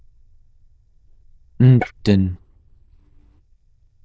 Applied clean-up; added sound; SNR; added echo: neural diffusion model UNIVERSE++.